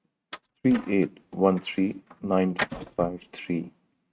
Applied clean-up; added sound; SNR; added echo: neural mask model RNNoise.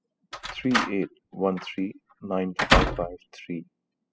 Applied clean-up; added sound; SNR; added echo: classical method spectral subtraction.